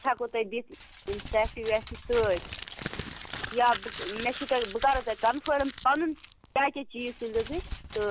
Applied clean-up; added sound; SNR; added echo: none; Crumpling, crinkling; 11 dB; none.